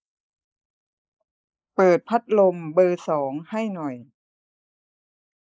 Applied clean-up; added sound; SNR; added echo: neural mask model Resemble Enhance denoiser.